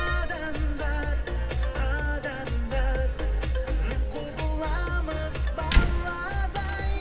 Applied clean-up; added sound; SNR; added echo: none; Slam; 5 dB; reverberation time 2.9 s.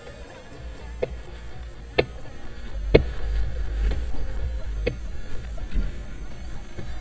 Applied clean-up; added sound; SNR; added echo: neural mask model DeepFilterNet 3.